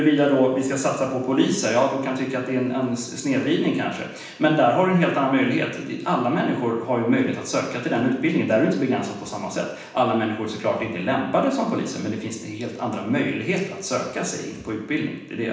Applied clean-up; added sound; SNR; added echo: none; none; none; reverberation time 0.9 s.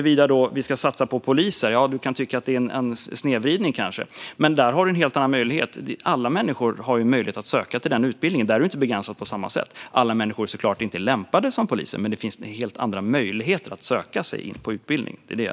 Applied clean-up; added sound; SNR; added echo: none; none; none; none.